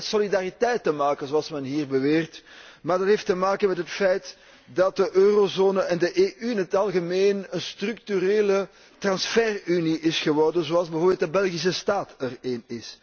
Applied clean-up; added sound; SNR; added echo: none; none; none; none.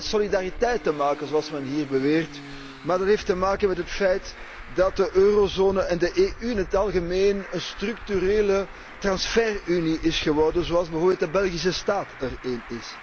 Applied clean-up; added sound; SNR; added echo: none; Traffic noise, roadway noise; 14 dB; none.